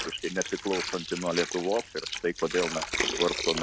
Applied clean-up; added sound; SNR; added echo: none; Water; 4 dB; none.